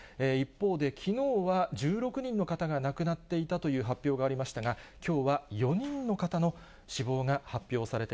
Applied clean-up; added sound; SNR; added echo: none; none; none; none.